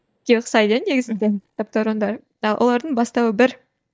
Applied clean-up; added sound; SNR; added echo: neural mask model DeepFilterNet 3.